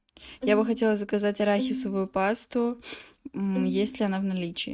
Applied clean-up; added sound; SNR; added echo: neural mask model RNNoise.